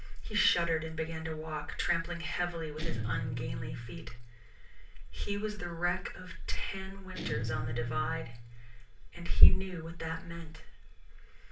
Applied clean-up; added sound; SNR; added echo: none; Guitar; 14 dB; reverberation time 0.3 s.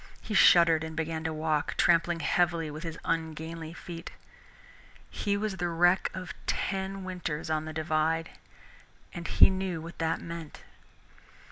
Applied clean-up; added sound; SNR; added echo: none; none; none; none.